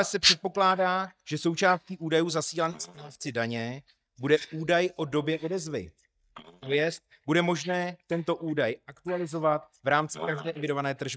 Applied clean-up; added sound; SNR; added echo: neural mask model DeepFilterNet 3.